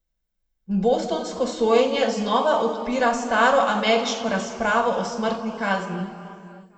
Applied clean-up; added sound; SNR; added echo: none; none; none; reverberation time 2.2 s.